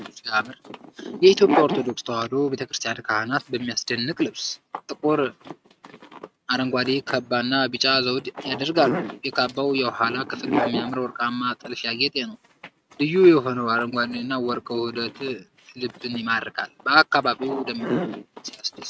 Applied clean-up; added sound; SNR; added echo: neural mask model RNNoise.